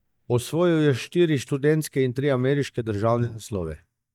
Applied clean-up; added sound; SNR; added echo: neural mask model DeepFilterNet 3.